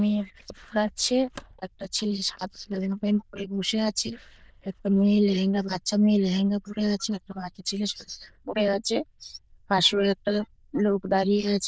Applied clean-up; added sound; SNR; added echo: neural diffusion model UNIVERSE++.